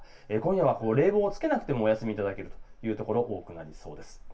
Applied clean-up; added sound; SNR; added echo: none; Motor vehicle (road); 16 dB; reverberation time 0.2 s.